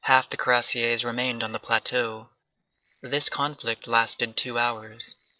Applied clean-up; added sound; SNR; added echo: neural separator model SepFormer DNS4.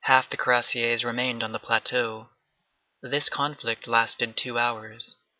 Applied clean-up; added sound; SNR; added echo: none; none; none; none.